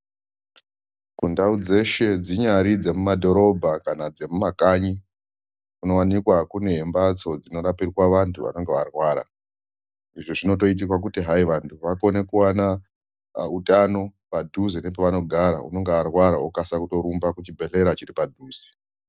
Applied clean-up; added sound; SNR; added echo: none; none; none; none.